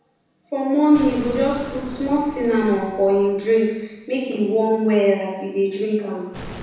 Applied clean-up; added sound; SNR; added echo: none; Explosion; 18 dB; reverberation time 1.1 s.